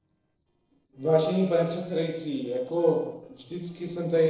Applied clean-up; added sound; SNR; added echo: neural separator model SepFormer DNS4.